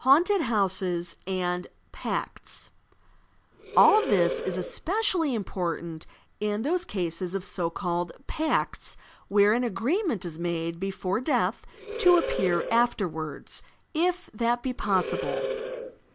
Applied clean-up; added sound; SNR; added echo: none; Animal; 5 dB; none.